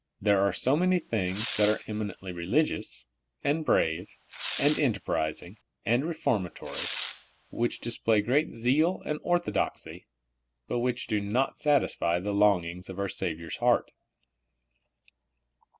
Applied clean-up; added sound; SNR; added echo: none; Tearing; 9 dB; none.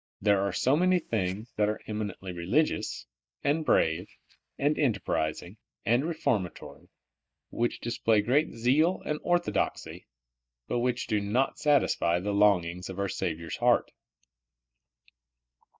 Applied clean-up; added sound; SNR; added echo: neural mask model DeepFilterNet 3.